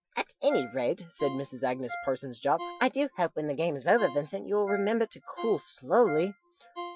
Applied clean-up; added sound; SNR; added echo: classical method Wiener filter.